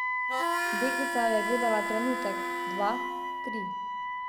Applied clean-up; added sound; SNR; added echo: none; Harmonica + Wind instrument, woodwind instrument; -1 dB; none.